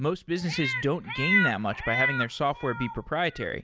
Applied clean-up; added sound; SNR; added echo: none; Meow; 2 dB; none.